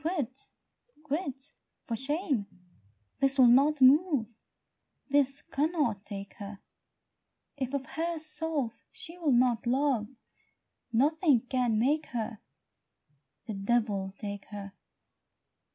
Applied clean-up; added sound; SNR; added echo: none; none; none; none.